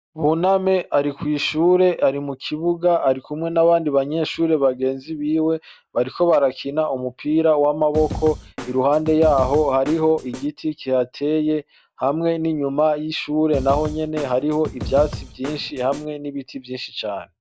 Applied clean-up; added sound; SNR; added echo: none; Snare drum / Drum kit; 11 dB; none.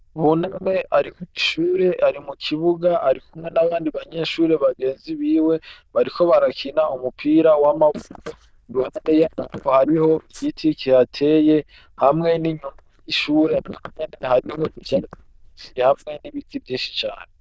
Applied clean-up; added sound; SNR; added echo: neural diffusion model UNIVERSE++.